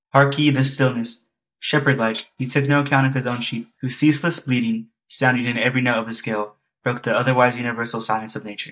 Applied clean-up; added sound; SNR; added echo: neural mask model DeepFilterNet 3.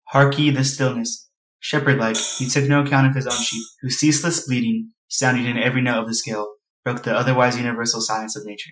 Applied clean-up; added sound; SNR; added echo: classical method Wiener filter.